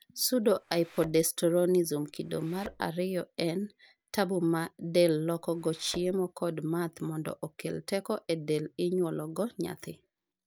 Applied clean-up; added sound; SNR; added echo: none; Thump, thud; 19 dB; none.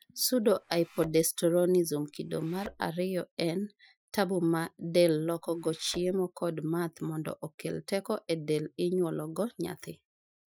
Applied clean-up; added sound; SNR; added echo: classical method Wiener filter.